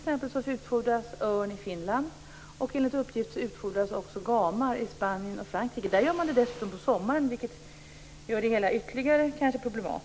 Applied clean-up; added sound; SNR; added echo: none; Fire; 19 dB; none.